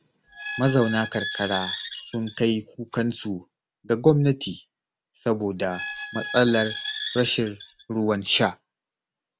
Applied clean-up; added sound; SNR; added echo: none; Squeak; 7 dB; none.